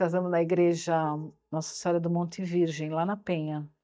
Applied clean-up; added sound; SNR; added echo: neural mask model DeepFilterNet 3.